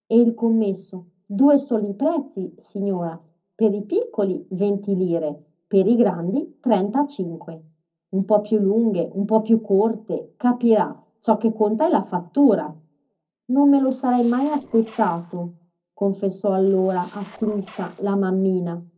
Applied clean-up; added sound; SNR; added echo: neural separator model SepFormer DNS4.